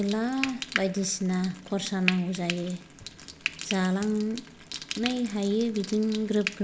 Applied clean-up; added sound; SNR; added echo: none; Frying (food); 9 dB; none.